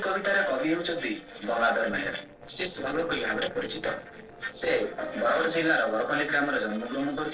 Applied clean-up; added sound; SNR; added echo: neural separator model SepFormer DNS4.